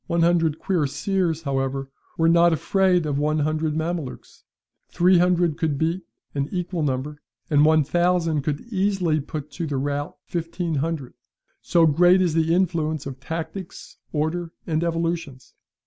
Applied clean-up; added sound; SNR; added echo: none; none; none; none.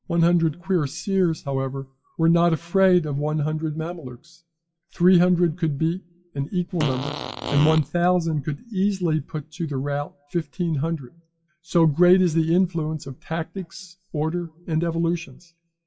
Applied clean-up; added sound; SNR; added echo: classical method WPE with log-MMSE.